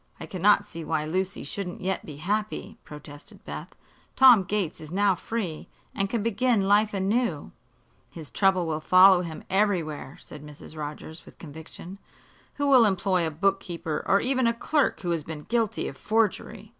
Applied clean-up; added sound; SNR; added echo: none; none; none; none.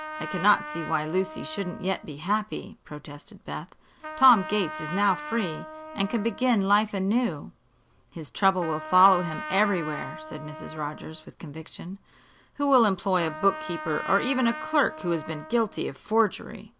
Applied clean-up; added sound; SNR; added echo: none; Trumpet; 13 dB; none.